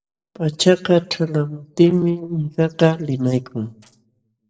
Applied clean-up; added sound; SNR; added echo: neural separator model SepFormer DNS4.